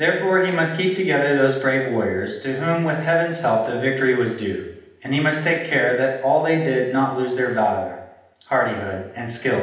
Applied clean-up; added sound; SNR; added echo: none; none; none; reverberation time 0.8 s.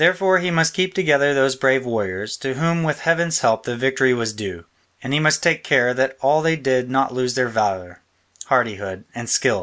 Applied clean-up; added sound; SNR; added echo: none; none; none; none.